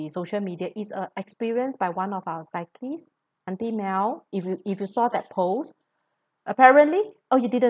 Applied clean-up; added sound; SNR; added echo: none; none; none; none.